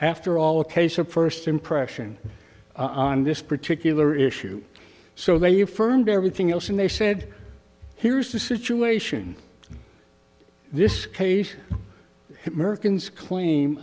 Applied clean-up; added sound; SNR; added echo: none; none; none; none.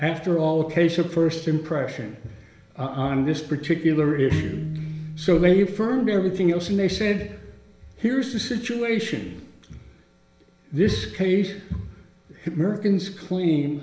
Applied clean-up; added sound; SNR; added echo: none; Bowed string instrument; 7 dB; reverberation time 0.9 s.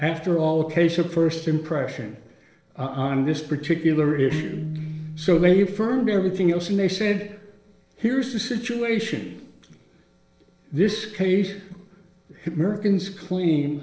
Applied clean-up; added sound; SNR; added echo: neural separator model SepFormer DNS4.